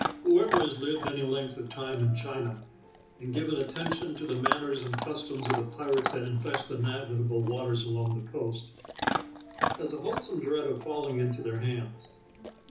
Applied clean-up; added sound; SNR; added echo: none; Chewing, mastication / Dog; 6 dB; reverberation time 0.6 s.